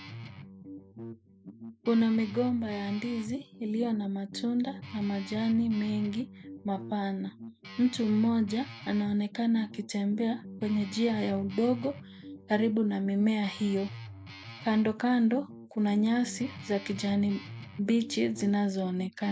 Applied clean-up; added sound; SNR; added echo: none; Guitar; 15 dB; none.